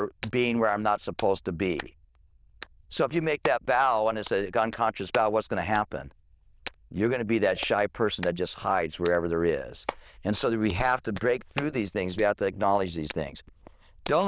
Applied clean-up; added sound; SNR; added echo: neural diffusion model UNIVERSE++.